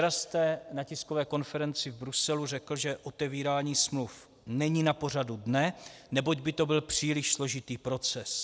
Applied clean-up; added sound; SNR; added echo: none; none; none; none.